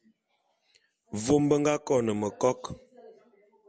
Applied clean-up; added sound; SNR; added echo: none; none; none; none.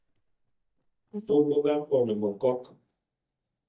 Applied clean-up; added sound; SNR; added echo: neural mask model DeepFilterNet 3.